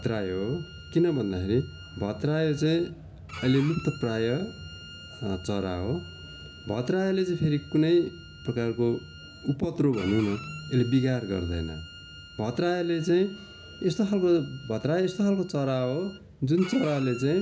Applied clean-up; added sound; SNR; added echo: none; Bowed string instrument; 19 dB; none.